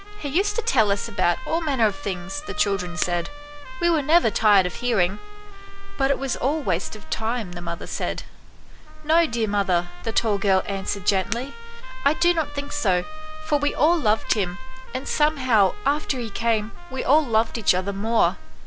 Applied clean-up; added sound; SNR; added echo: none; Trumpet + Shatter; 18 dB; none.